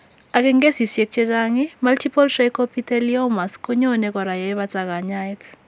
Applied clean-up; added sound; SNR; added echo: none; none; none; none.